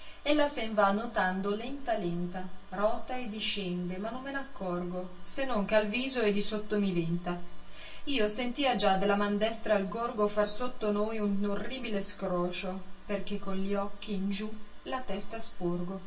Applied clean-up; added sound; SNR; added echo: none; none; none; reverberation time 0.2 s.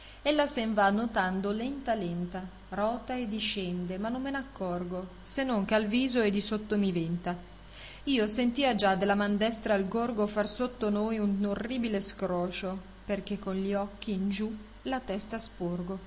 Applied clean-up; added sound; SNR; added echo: none; none; none; none.